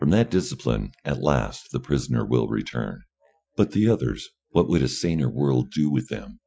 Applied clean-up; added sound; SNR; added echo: classical method Wiener filter.